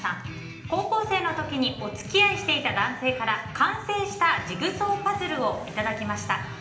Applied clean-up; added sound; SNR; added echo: none; Motorcycle / Accelerating, revving, vroom; 20 dB; reverberation time 0.8 s.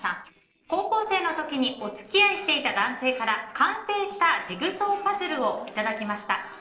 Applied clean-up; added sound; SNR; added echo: neural separator model SepFormer DNS4.